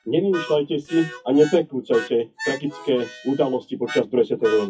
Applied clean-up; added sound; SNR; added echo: classical method WPE with log-MMSE.